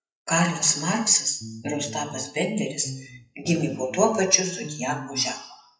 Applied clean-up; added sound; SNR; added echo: classical method WPE with log-MMSE.